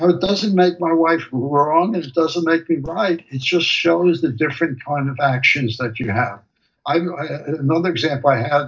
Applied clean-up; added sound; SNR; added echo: neural mask model DeepFilterNet 3.